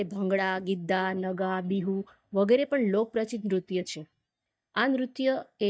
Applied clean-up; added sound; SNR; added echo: neural mask model DeepFilterNet 3.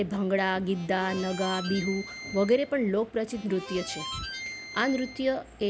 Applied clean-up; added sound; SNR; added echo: none; Harmonica; 12 dB; none.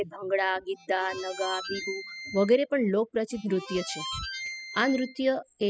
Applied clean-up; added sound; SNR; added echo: classical method spectral subtraction.